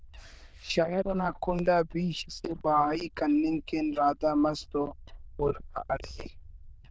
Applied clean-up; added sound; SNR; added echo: neural diffusion model UNIVERSE++.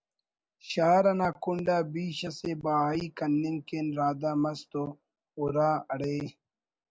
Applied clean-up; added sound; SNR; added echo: none; none; none; none.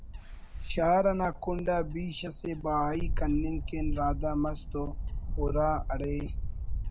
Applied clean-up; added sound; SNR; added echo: none; Wind / Bird; 2 dB; none.